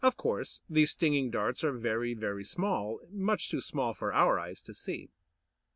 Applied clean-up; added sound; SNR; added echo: none; none; none; none.